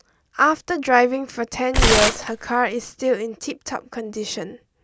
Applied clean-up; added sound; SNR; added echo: none; Tearing; -2 dB; none.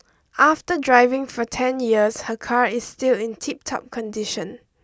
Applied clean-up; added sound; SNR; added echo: none; none; none; none.